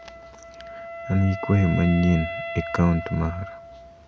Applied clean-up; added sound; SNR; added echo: none; Wind instrument, woodwind instrument; 11 dB; none.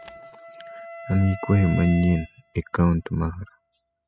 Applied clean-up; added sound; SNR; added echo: classical method spectral subtraction.